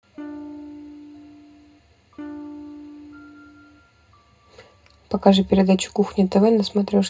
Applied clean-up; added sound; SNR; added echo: none; Electric guitar / Strum; 16 dB; reverberation time 0.2 s.